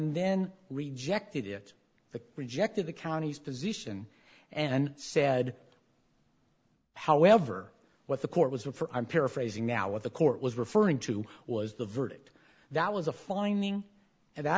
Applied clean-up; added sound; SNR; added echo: none; none; none; none.